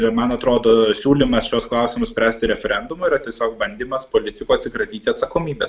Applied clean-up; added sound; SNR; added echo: none; none; none; none.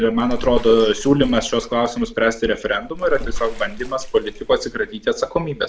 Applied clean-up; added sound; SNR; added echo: none; Bathtub (filling or washing) / Water / Splash, splatter; 9 dB; none.